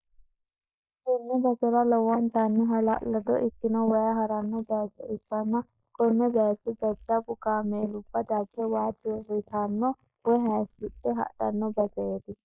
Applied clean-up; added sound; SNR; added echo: neural mask model Resemble Enhance denoiser.